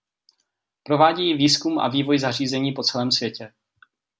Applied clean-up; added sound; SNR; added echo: none; none; none; none.